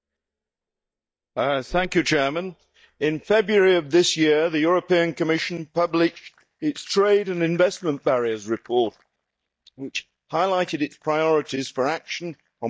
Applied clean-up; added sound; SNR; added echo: neural mask model DeepFilterNet 3.